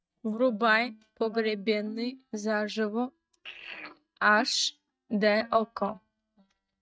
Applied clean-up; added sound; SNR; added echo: neural mask model DeepFilterNet 3.